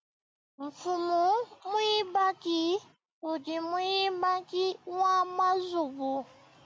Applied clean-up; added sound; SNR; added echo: none; none; none; none.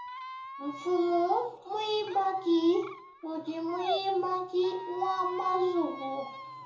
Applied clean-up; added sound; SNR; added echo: none; Squeak; 12 dB; reverberation time 0.6 s.